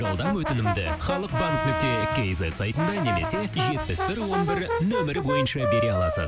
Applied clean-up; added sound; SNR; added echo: none; Brass instrument; 2 dB; none.